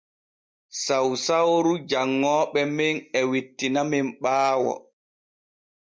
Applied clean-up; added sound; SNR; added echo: none; none; none; none.